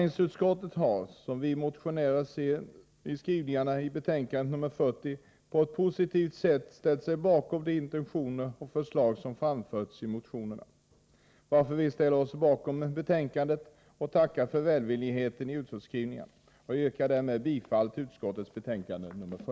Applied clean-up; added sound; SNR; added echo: none; none; none; none.